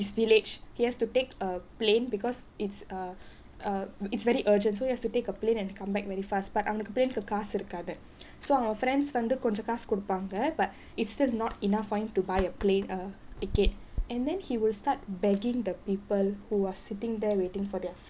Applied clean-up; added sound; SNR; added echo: none; Chewing, mastication; 13 dB; none.